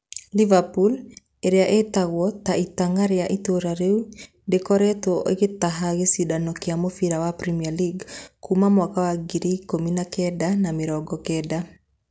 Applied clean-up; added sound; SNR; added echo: none; none; none; none.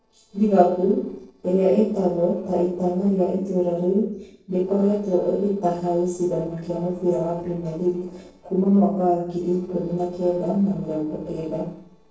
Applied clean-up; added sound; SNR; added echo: neural separator model SepFormer DNS4.